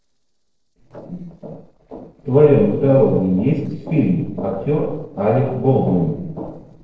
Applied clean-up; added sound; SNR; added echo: neural separator model SepFormer DNS4.